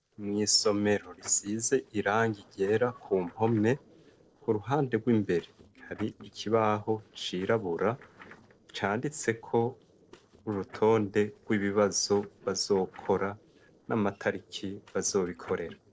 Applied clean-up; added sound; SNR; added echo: neural separator model SepFormer DNS4.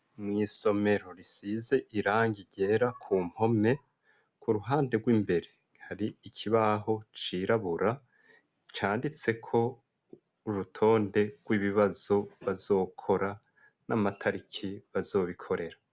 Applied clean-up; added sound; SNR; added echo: none; none; none; none.